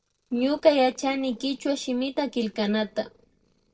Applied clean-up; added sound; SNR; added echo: neural separator model SepFormer DNS4.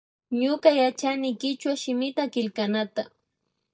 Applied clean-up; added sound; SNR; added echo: neural mask model DeepFilterNet 3.